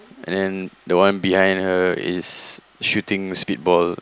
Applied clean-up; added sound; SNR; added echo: none; none; none; none.